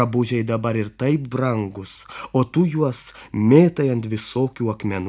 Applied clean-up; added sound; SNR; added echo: none; none; none; none.